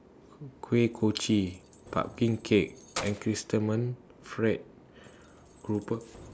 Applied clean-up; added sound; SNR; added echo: none; Keys jangling; 18 dB; none.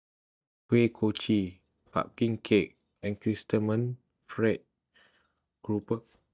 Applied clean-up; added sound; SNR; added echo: neural mask model DeepFilterNet 3.